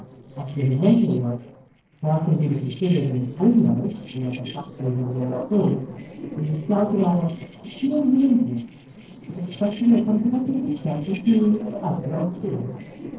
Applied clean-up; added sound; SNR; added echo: neural separator model SepFormer DNS4.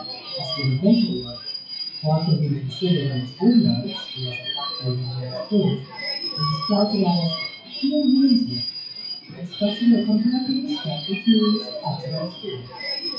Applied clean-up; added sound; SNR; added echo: classical method WPE with log-MMSE.